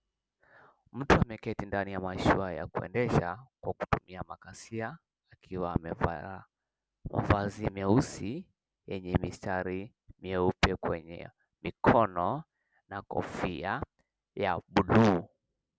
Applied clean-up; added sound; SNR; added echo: none; none; none; none.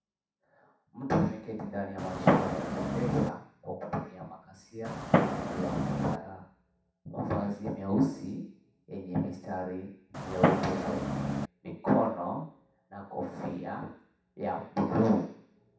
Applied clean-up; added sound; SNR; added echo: none; Fireworks; -4 dB; reverberation time 0.7 s.